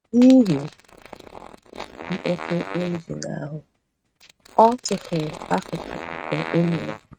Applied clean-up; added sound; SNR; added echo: neural mask model RNNoise.